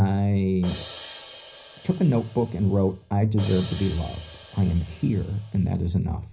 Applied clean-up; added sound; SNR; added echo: none; Crash cymbal; 19 dB; reverberation time 0.4 s.